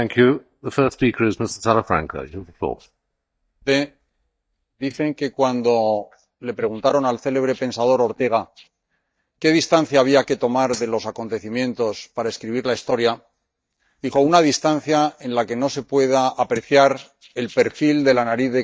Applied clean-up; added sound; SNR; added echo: neural mask model DeepFilterNet 3.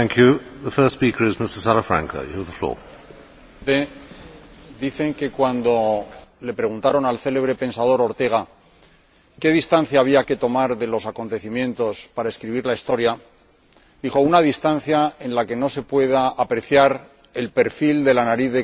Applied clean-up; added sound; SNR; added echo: none; none; none; none.